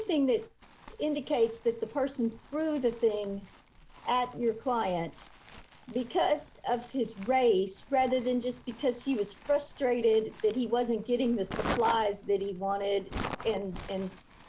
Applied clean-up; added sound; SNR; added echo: none; Crumpling, crinkling; 14 dB; none.